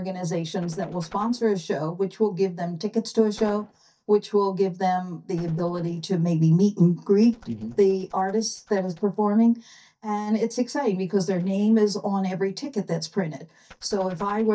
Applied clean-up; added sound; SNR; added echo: neural mask model DeepFilterNet 3.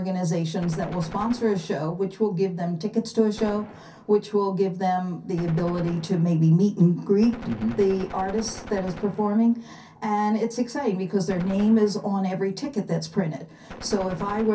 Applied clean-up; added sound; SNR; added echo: none; Gunshot, gunfire; 18 dB; reverberation time 0.3 s.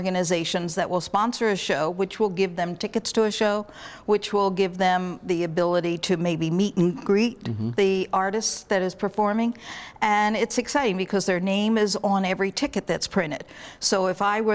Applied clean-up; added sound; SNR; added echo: none; none; none; none.